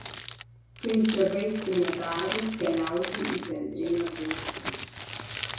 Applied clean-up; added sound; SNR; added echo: none; Crumpling, crinkling; 6 dB; reverberation time 0.6 s.